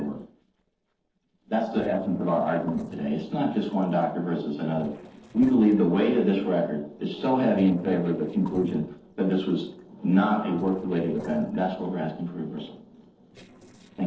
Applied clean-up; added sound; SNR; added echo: neural separator model SepFormer DNS4.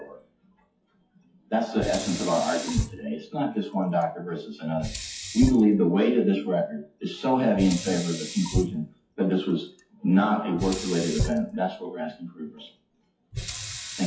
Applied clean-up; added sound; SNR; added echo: classical method WPE with log-MMSE.